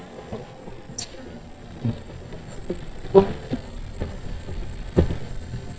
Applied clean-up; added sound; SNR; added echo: neural mask model DeepFilterNet 3.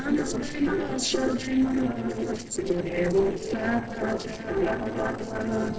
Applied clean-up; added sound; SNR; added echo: neural separator model SepFormer DNS4.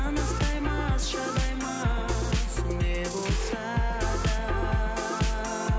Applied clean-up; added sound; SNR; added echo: none; none; none; none.